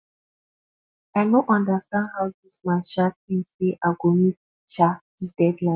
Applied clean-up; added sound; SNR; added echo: none; none; none; none.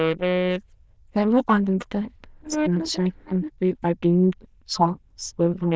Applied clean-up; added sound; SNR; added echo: neural diffusion model UNIVERSE++.